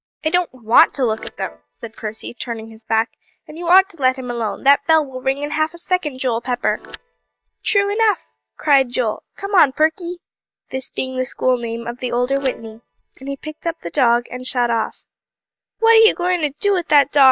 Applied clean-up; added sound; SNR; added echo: neural mask model DeepFilterNet 3.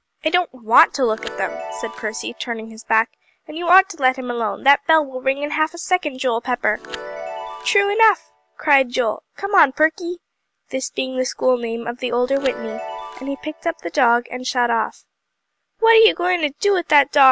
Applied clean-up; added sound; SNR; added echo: none; Chime; 16 dB; none.